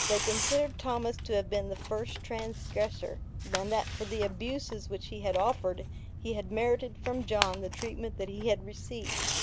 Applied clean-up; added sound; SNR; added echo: none; Tearing; 4 dB; none.